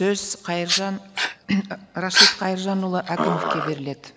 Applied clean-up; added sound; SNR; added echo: none; Dog; -2 dB; none.